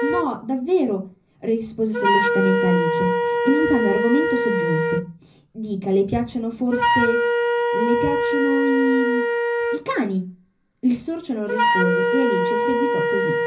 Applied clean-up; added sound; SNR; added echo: none; Wind instrument, woodwind instrument; -1 dB; reverberation time 0.5 s.